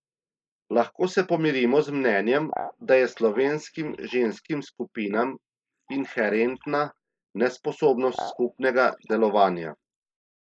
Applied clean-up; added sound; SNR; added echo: neural mask model Resemble Enhance denoiser.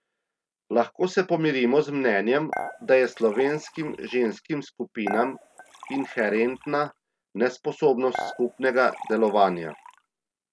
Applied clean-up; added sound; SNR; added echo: none; Dishes, pots, and pans / Chink, clink; 13 dB; none.